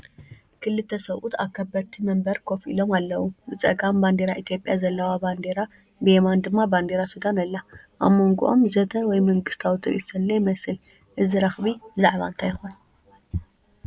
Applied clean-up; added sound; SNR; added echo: none; none; none; none.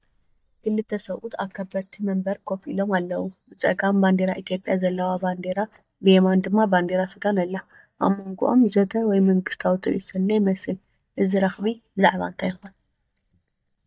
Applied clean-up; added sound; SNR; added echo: neural mask model DeepFilterNet 3.